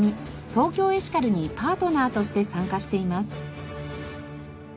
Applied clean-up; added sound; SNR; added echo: none; none; none; none.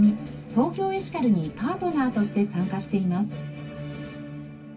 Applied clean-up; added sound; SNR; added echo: none; none; none; reverberation time 0.2 s.